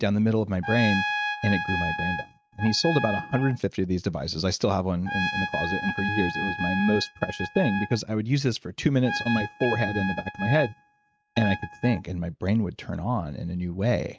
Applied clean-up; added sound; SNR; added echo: neural mask model RNNoise.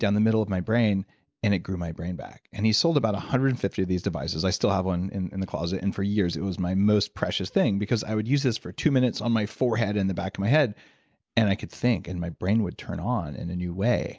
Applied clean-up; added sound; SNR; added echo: none; none; none; none.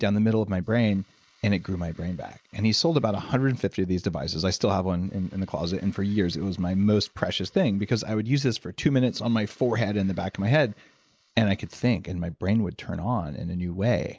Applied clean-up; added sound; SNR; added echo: neural mask model Resemble Enhance denoiser.